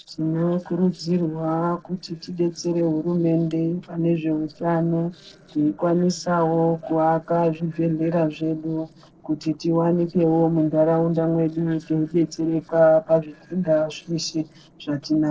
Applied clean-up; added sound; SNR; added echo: neural separator model SepFormer DNS4.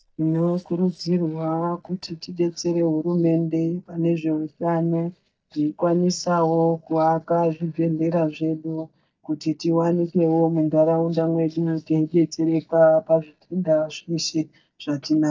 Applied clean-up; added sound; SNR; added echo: neural mask model DeepFilterNet 3.